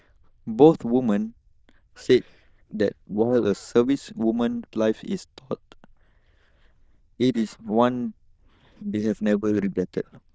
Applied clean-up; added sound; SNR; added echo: neural diffusion model UNIVERSE++.